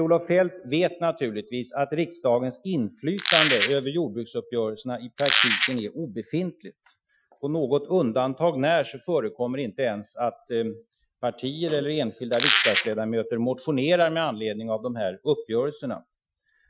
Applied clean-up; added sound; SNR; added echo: classical method Wiener filter.